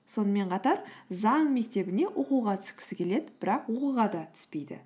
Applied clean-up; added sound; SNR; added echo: none; none; none; none.